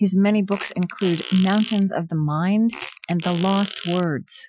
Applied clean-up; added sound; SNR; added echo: classical method Wiener filter.